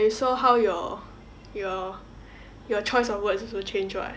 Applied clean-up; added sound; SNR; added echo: none; none; none; none.